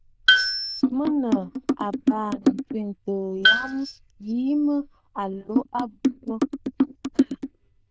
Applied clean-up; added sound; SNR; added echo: neural diffusion model UNIVERSE++.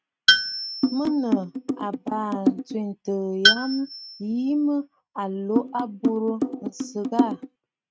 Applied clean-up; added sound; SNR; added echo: neural mask model RNNoise.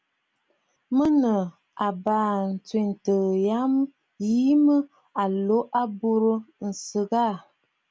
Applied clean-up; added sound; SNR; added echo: none; none; none; none.